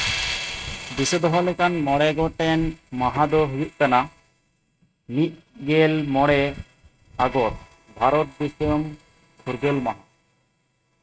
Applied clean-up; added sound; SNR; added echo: neural mask model RNNoise.